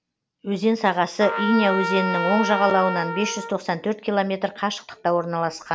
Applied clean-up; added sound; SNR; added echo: none; Trumpet; 5 dB; none.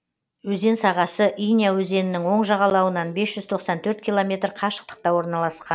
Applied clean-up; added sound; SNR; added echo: none; none; none; none.